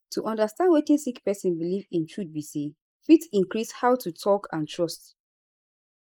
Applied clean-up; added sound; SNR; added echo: neural mask model Resemble Enhance denoiser.